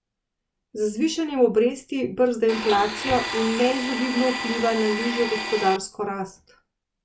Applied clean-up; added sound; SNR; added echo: none; Domestic sounds, home sounds; 6 dB; none.